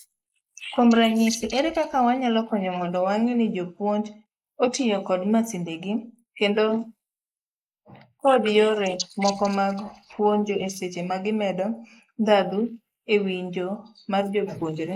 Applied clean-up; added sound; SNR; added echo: neural mask model Resemble Enhance denoiser.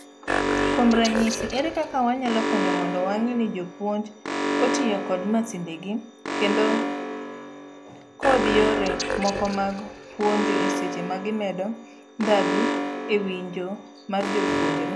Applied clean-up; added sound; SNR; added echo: none; Alarm; 1 dB; none.